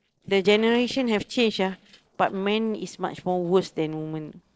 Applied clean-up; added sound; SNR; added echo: neural separator model SepFormer DNS4.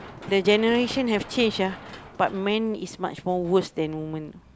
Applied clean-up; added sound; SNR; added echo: none; Run; 18 dB; none.